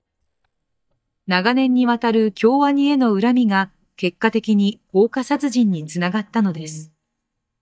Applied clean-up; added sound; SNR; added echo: neural mask model DeepFilterNet 3.